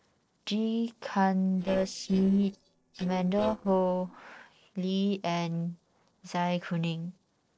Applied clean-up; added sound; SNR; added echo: neural separator model SepFormer DNS4.